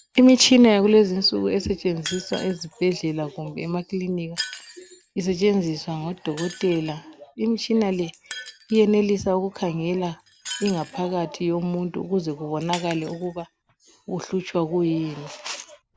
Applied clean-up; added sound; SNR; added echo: none; Shatter; 19 dB; none.